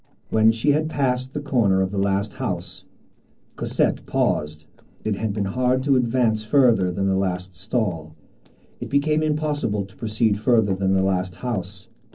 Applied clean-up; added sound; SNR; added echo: neural separator model SepFormer DNS4.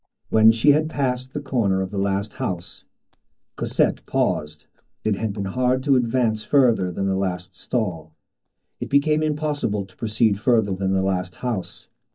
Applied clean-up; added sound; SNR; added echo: neural mask model DeepFilterNet 3.